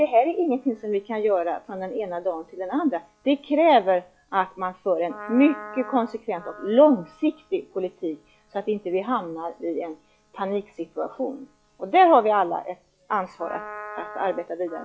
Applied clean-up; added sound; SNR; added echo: classical method log-MMSE.